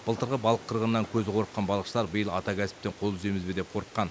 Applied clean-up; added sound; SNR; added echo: none; none; none; none.